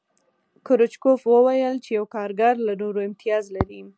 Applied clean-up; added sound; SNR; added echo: none; none; none; none.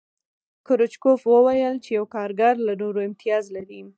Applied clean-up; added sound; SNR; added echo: neural mask model DeepFilterNet 3.